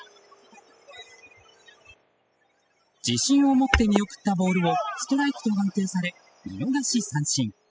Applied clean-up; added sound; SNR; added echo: classical method spectral subtraction.